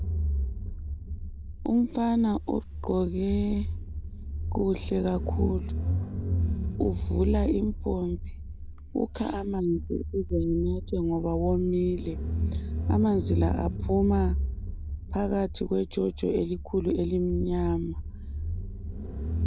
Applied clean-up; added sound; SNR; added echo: none; Engine / Car; 2 dB; none.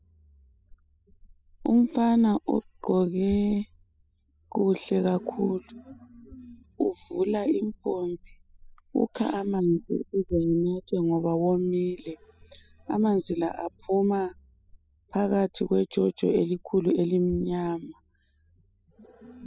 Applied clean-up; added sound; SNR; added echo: classical method spectral subtraction.